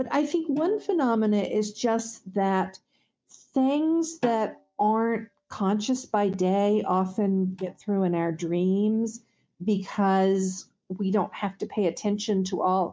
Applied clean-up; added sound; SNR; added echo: neural mask model DeepFilterNet 3.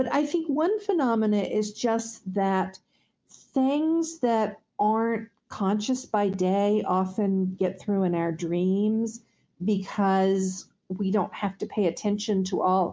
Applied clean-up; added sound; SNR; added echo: none; none; none; none.